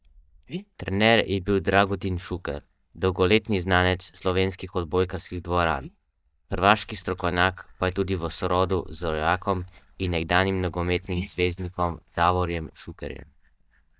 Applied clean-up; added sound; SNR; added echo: neural mask model DeepFilterNet 3.